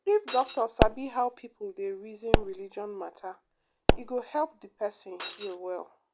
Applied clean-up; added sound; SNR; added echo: none; Shatter + Explosion; -2 dB; none.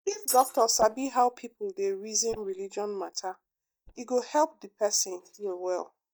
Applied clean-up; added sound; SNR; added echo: neural mask model DeepFilterNet 3.